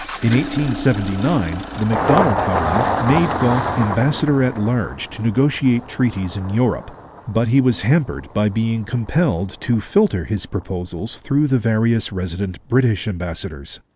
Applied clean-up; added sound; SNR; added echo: none; Engine starting; 7 dB; none.